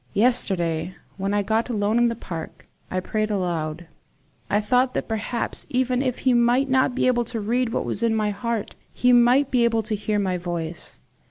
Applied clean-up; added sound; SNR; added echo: none; none; none; none.